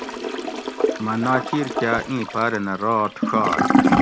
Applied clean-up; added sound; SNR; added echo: none; Toilet flush / Gurgling; -1 dB; none.